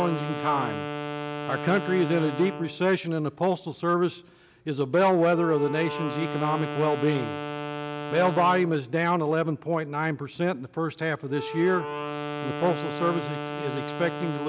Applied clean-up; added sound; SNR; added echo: none; Wind instrument, woodwind instrument; 8 dB; none.